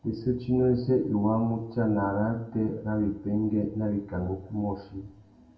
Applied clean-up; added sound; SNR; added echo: none; none; none; reverberation time 0.6 s.